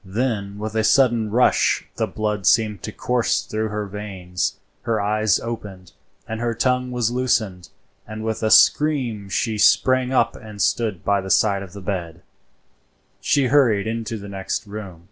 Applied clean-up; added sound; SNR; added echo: none; none; none; none.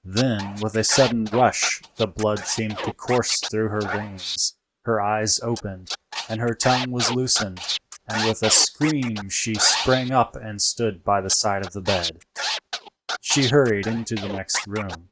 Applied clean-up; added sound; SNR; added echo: neural mask model RNNoise.